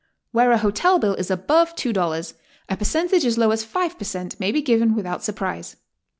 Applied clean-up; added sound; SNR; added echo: none; none; none; none.